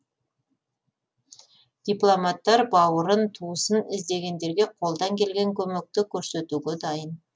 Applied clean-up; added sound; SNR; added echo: none; none; none; none.